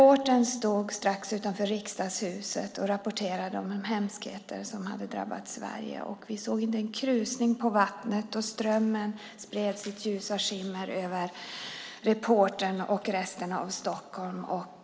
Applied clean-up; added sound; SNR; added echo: none; none; none; none.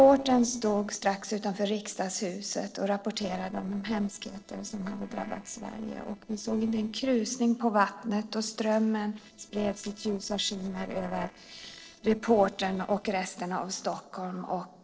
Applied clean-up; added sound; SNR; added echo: neural separator model SepFormer DNS4.